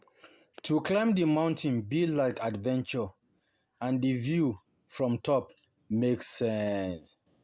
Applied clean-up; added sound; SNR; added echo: none; none; none; none.